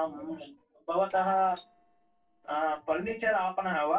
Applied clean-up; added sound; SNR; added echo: neural separator model SepFormer DNS4.